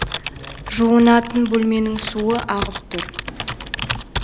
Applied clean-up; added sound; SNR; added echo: none; Computer keyboard; 9 dB; none.